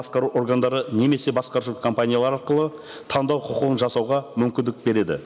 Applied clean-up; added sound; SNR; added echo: none; none; none; none.